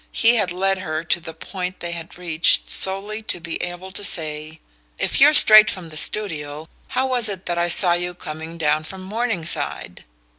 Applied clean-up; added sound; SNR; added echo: none; none; none; none.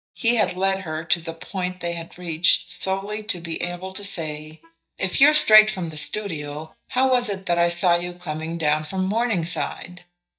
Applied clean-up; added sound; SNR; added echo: neural mask model DeepFilterNet 3.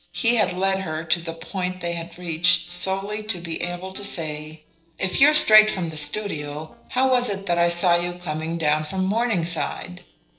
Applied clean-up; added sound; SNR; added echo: neural separator model SepFormer DNS4.